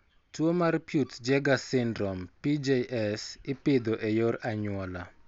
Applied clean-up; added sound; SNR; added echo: none; none; none; none.